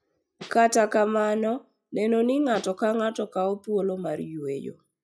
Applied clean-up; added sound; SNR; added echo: classical method log-MMSE.